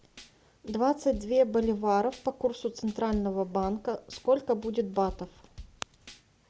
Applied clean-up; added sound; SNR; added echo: none; Drum / Drum kit; 19 dB; none.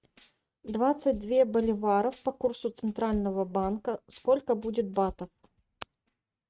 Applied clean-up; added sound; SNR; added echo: neural mask model RNNoise.